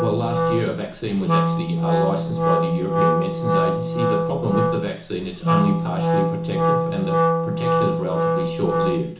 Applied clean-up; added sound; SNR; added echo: none; Wind instrument, woodwind instrument; -5 dB; reverberation time 0.8 s.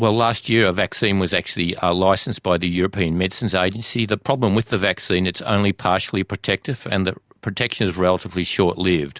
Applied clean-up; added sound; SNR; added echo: none; none; none; none.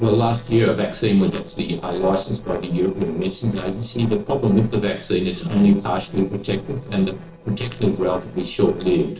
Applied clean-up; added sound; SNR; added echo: neural separator model SepFormer DNS4.